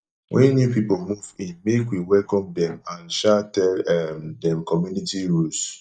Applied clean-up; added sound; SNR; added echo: neural mask model DeepFilterNet 3.